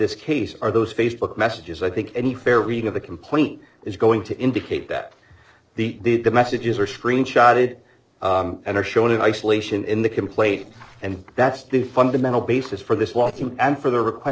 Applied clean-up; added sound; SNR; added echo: neural separator model SepFormer DNS4.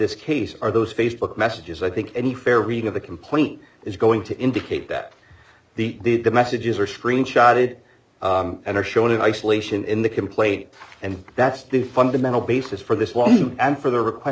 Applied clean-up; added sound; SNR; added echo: none; none; none; none.